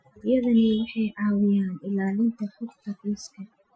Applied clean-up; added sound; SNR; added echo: classical method Wiener filter.